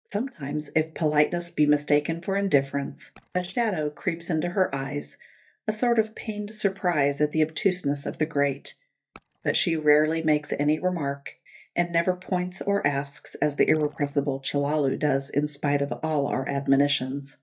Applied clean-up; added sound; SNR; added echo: neural mask model DeepFilterNet 3.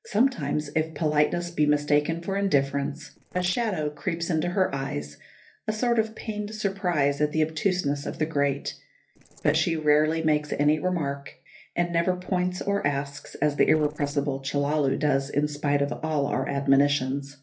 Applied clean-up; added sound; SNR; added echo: neural separator model SepFormer DNS4.